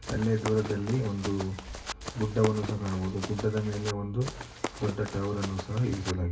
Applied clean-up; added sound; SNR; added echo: none; Run; 9 dB; reverberation time 0.2 s.